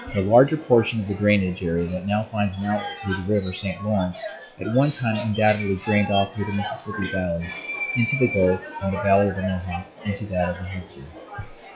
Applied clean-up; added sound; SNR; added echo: classical method log-MMSE.